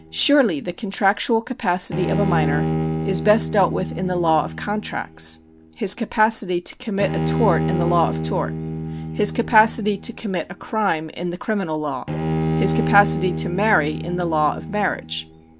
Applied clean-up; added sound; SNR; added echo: none; Bowed string instrument; 5 dB; none.